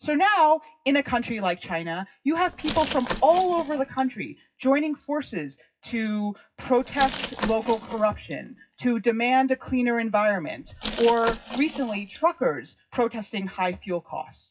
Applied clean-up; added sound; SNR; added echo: classical method WPE with log-MMSE.